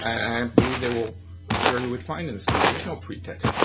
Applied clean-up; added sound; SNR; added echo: none; Walk, footsteps; -3 dB; reverberation time 0.2 s.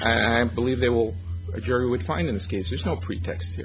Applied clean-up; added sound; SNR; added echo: none; none; none; none.